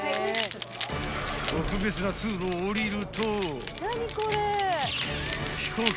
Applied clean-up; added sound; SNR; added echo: none; Keys jangling; 4 dB; none.